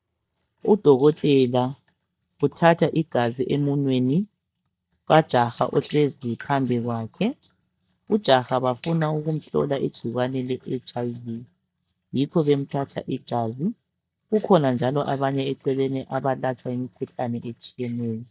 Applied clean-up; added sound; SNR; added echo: neural mask model DeepFilterNet 3.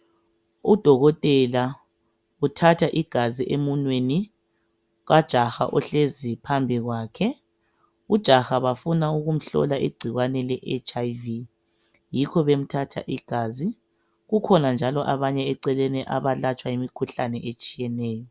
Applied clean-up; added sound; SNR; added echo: none; none; none; none.